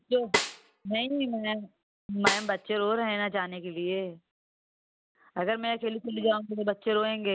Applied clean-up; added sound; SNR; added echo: none; Snare drum; 3 dB; none.